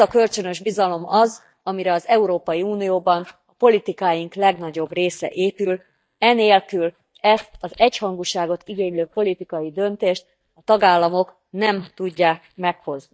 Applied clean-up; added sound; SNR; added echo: neural mask model DeepFilterNet 3.